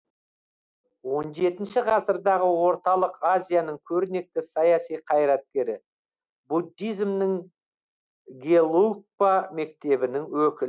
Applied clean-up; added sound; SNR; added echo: none; none; none; none.